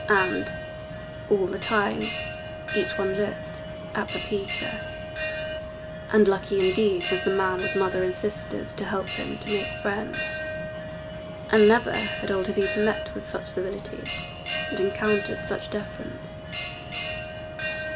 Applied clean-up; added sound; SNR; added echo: none; Bell; 5 dB; none.